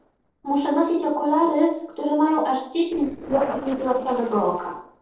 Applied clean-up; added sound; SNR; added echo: neural separator model SepFormer DNS4.